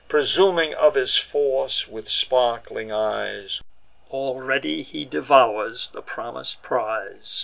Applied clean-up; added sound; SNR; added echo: none; none; none; none.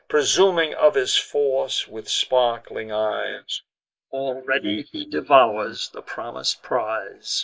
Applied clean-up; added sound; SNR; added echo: neural mask model Resemble Enhance denoiser.